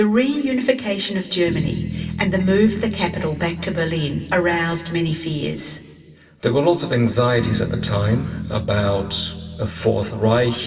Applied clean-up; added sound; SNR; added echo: none; Bass guitar; 11 dB; reverberation time 1.8 s.